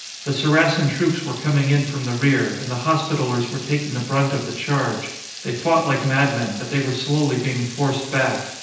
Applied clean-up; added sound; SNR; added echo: none; Water tap, faucet / Liquid; 14 dB; reverberation time 0.9 s.